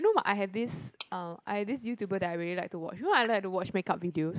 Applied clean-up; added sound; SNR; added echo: neural mask model Resemble Enhance denoiser.